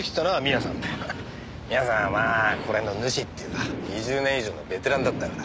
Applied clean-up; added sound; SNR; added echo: none; none; none; none.